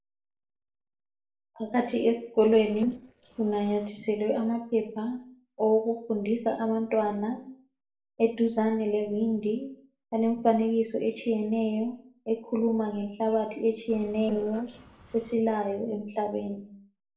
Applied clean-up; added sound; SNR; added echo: neural separator model SepFormer DNS4.